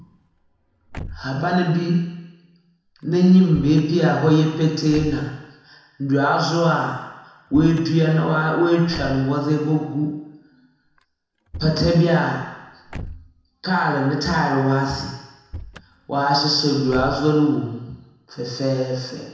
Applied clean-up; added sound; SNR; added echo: none; Slam / Car; 20 dB; reverberation time 1.0 s.